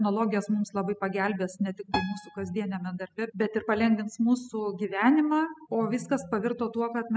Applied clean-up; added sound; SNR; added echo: classical method spectral subtraction.